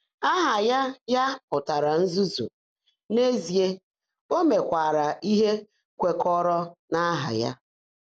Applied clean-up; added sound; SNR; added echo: none; none; none; none.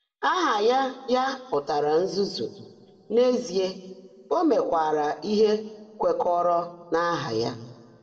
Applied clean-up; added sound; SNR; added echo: none; none; none; reverberation time 1.3 s.